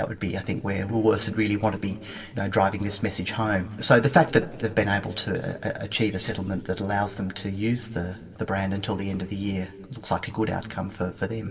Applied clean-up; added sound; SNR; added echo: none; none; none; reverberation time 1.9 s.